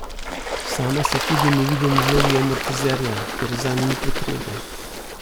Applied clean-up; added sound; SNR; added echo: none; Liquid + Water / Bird; 2 dB; none.